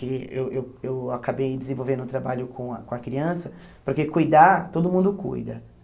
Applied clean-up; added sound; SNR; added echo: none; none; none; none.